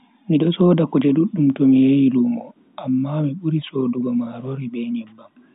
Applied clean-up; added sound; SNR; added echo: none; none; none; none.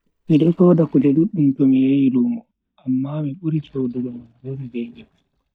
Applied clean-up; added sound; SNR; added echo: neural mask model DeepFilterNet 3.